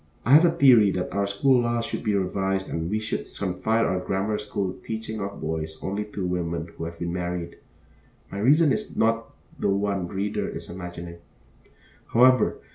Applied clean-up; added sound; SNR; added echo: none; none; none; none.